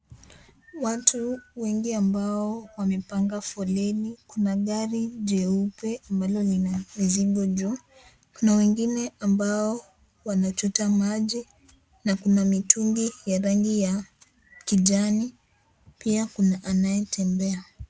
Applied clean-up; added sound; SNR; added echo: none; none; none; none.